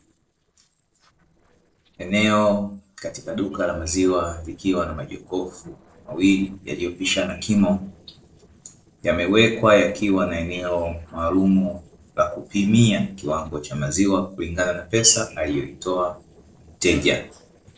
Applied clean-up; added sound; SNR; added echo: neural separator model SepFormer DNS4.